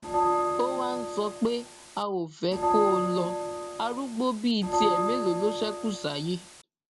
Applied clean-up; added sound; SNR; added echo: none; Bell; 0 dB; none.